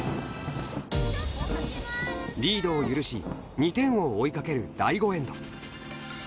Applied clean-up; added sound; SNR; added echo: none; Thunder; 11 dB; none.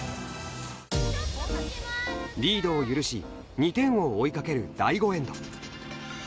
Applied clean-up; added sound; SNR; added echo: none; none; none; none.